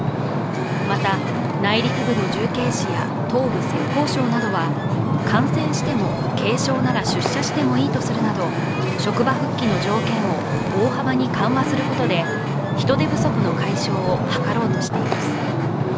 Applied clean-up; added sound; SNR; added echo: none; Wind / Ocean; -2 dB; none.